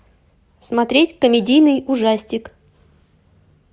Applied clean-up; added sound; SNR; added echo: none; none; none; none.